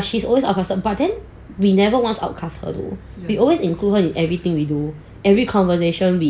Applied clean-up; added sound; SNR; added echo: none; none; none; none.